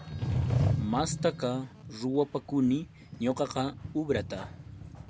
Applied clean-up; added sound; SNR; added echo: none; Sliding door; 3 dB; none.